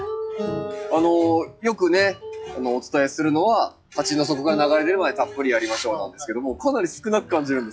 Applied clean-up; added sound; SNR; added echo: classical method log-MMSE.